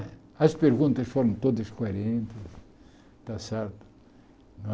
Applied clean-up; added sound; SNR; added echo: none; none; none; none.